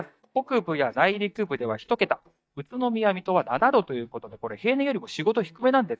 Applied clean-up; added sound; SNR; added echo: neural mask model DeepFilterNet 3.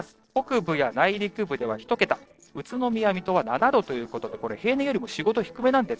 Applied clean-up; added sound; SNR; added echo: neural separator model SepFormer DNS4.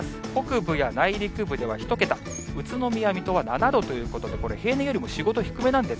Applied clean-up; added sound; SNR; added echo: none; Bird; 15 dB; none.